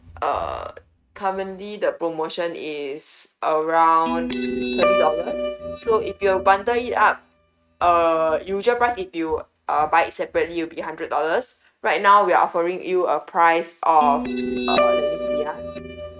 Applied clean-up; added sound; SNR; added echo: neural mask model RNNoise.